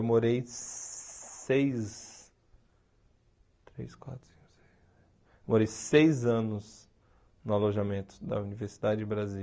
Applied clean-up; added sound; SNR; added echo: none; none; none; none.